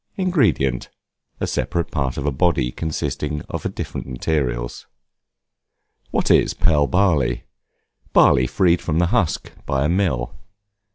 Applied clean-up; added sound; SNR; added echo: none; none; none; none.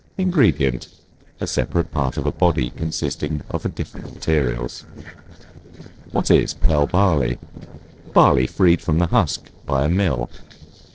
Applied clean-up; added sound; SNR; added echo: neural separator model SepFormer DNS4.